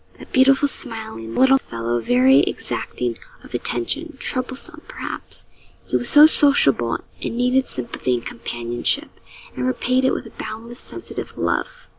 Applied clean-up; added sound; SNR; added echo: none; none; none; none.